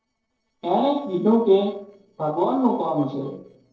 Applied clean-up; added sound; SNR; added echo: neural separator model SepFormer DNS4.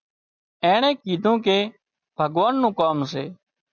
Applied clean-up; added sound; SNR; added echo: none; none; none; none.